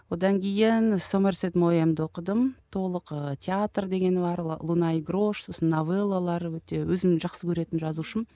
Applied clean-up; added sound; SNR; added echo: none; none; none; none.